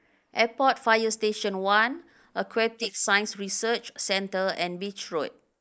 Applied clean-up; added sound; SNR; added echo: neural mask model Resemble Enhance denoiser.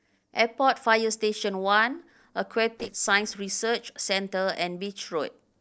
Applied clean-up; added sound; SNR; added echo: neural separator model SepFormer DNS4.